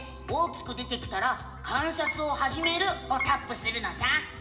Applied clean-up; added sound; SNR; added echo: none; none; none; reverberation time 1.2 s.